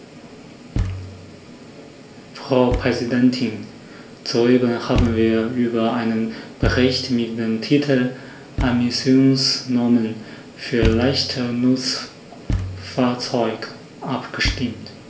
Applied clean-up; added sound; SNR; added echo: none; Thump, thud; 9 dB; reverberation time 0.3 s.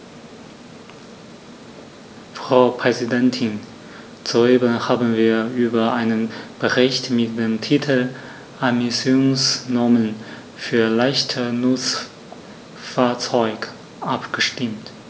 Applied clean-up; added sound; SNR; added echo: none; none; none; none.